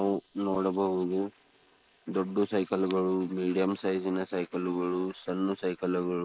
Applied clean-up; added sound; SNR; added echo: neural mask model Resemble Enhance denoiser.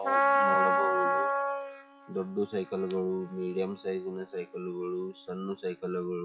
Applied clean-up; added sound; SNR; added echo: classical method log-MMSE.